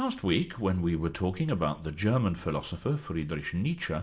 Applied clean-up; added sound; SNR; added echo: none; none; none; reverberation time 0.6 s.